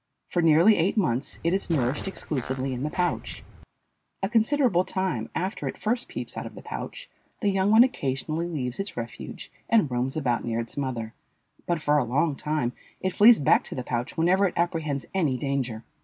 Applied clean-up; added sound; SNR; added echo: none; Fart; 14 dB; none.